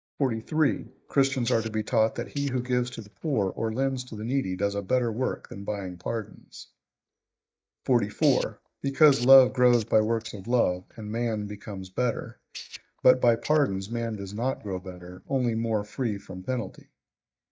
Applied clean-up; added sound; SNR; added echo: neural mask model DeepFilterNet 3.